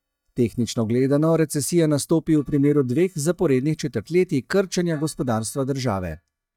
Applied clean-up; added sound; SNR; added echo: neural mask model DeepFilterNet 3.